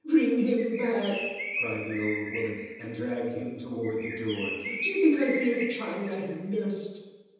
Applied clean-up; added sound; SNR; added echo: none; Bird; 8 dB; reverberation time 1.1 s.